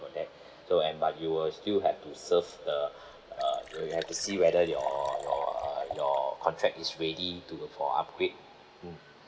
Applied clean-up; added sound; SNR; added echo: none; Liquid; 14 dB; none.